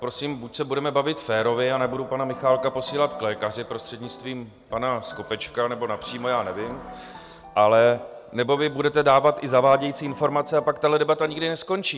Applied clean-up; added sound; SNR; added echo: none; Piano; 20 dB; none.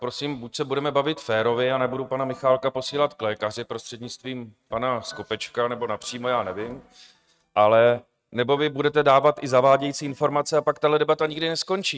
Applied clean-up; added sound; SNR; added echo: neural mask model RNNoise.